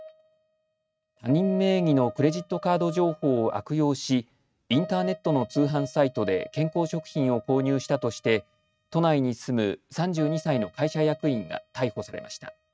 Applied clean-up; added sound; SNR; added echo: neural mask model RNNoise.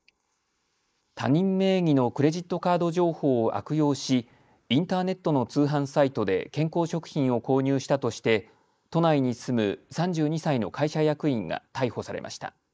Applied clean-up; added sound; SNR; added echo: neural mask model Resemble Enhance denoiser.